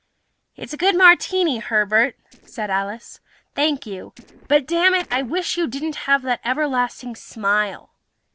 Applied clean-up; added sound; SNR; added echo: neural separator model SepFormer DNS4.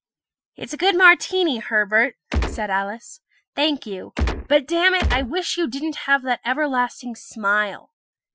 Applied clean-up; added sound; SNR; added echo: classical method Wiener filter.